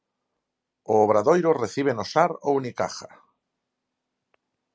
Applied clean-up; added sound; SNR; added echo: none; none; none; none.